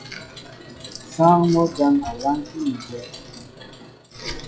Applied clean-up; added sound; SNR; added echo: classical method log-MMSE.